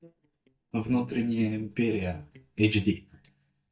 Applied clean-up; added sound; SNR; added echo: neural mask model DeepFilterNet 3.